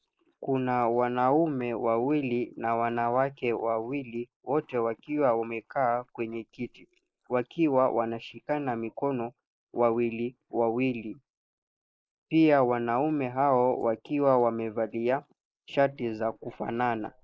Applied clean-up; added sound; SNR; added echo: neural mask model Resemble Enhance denoiser.